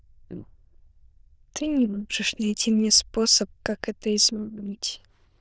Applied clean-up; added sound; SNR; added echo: neural diffusion model UNIVERSE++.